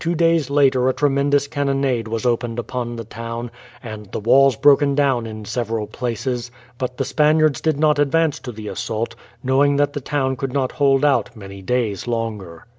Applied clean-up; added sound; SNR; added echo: none; none; none; none.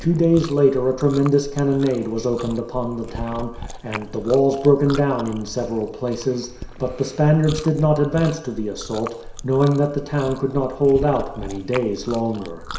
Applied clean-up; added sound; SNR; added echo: none; Chewing, mastication; 14 dB; reverberation time 0.7 s.